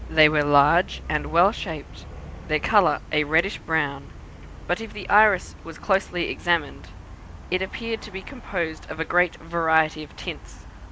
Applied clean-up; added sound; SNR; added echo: none; Traffic noise, roadway noise; 15 dB; none.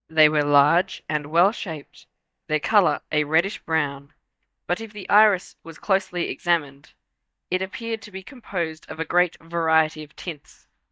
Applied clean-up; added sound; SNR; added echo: neural mask model DeepFilterNet 3.